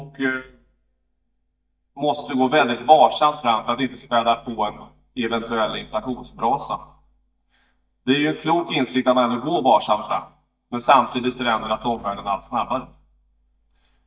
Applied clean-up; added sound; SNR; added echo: neural mask model DeepFilterNet 3.